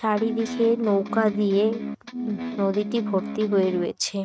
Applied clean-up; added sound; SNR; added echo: neural mask model RNNoise.